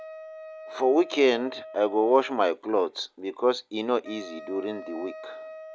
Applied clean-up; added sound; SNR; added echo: none; Wind instrument, woodwind instrument; 16 dB; none.